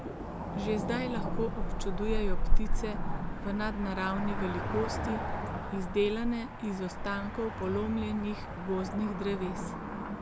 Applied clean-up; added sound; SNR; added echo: none; Cricket / Motor vehicle (road); -3 dB; none.